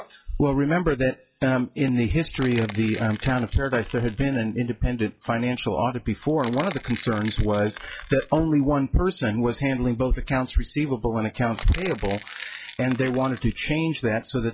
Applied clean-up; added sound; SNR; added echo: classical method log-MMSE.